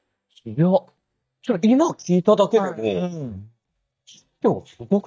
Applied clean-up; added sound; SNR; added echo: neural mask model DeepFilterNet 3.